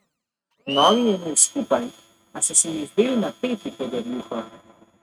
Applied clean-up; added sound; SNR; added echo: neural mask model RNNoise.